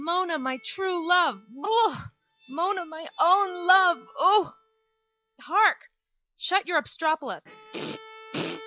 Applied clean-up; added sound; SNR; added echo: classical method log-MMSE.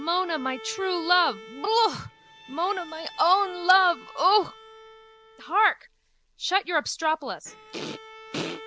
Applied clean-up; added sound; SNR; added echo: none; Bowed string instrument; 19 dB; none.